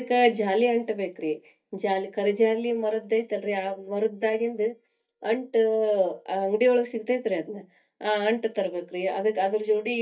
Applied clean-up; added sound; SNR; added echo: neural mask model DeepFilterNet 3.